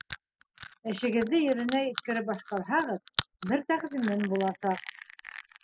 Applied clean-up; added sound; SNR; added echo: classical method spectral subtraction.